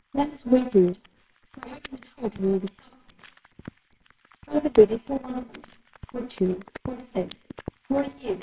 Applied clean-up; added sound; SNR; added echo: neural separator model SepFormer WHAMR!.